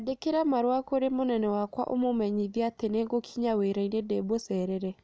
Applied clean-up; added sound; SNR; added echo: none; none; none; none.